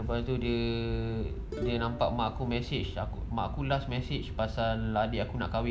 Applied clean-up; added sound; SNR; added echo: none; Plucked string instrument; 12 dB; none.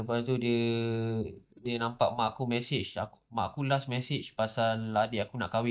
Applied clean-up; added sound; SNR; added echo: neural mask model DeepFilterNet 3.